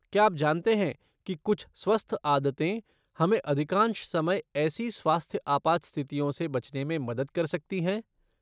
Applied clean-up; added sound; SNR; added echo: none; none; none; none.